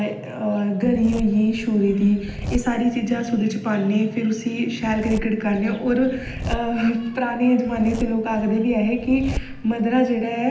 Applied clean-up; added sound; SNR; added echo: none; Zipper (clothing); 12 dB; reverberation time 0.8 s.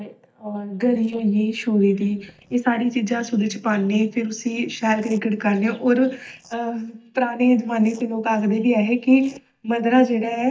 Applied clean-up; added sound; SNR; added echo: neural mask model DeepFilterNet 3.